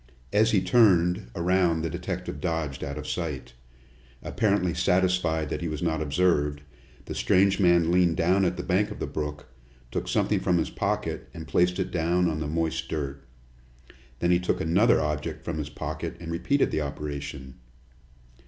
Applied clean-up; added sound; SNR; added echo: none; none; none; none.